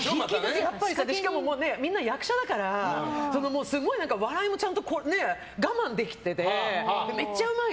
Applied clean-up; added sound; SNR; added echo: none; none; none; none.